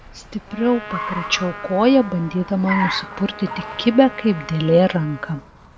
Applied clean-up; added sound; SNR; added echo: none; Car + Trumpet; 11 dB; none.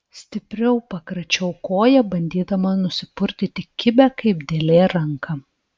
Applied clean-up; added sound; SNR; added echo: none; none; none; none.